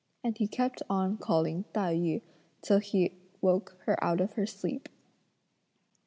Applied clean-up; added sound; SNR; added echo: none; none; none; none.